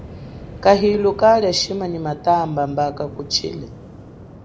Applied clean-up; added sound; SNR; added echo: none; Waves, surf; 17 dB; none.